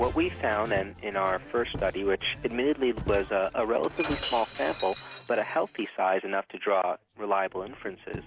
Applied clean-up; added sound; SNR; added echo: none; Shatter; 13 dB; none.